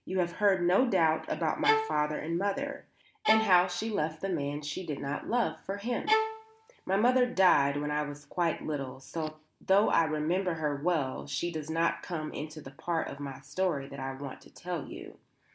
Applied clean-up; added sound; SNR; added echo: none; Bowed string instrument; 2 dB; none.